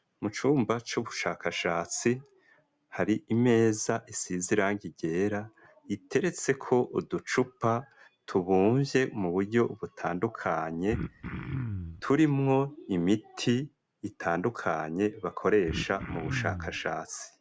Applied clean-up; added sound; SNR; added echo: none; Cough; 7 dB; none.